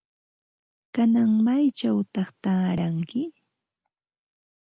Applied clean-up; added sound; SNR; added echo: none; none; none; none.